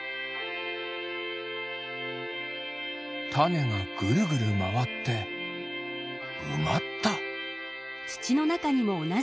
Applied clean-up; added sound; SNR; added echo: none; none; none; none.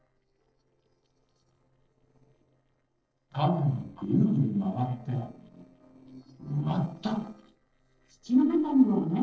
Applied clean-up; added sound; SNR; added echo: neural separator model SepFormer DNS4.